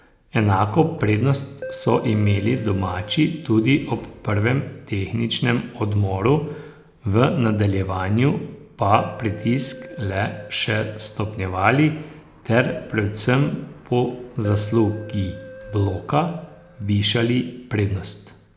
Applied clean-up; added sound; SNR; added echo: none; Keyboard (musical); 18 dB; none.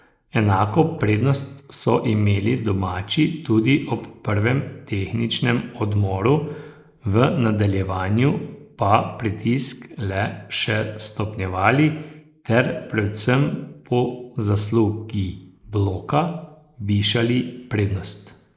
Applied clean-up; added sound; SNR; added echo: neural mask model Resemble Enhance denoiser.